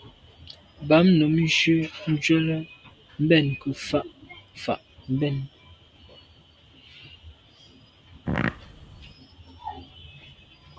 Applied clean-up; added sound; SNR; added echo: none; Fart; 4 dB; none.